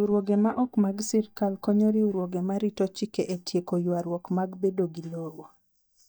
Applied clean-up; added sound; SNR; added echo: neural mask model DeepFilterNet 3.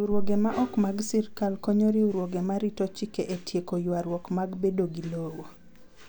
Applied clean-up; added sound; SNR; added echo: none; none; none; none.